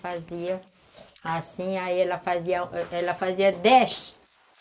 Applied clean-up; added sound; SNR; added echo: neural mask model Resemble Enhance denoiser.